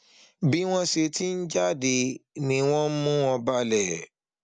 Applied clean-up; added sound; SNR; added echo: none; none; none; none.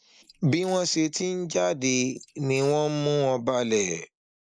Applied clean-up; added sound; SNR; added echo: neural mask model Resemble Enhance denoiser.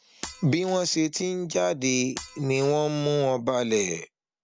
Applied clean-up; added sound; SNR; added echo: none; Shatter; 16 dB; none.